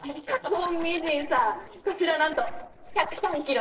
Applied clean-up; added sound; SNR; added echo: neural separator model SepFormer DNS4.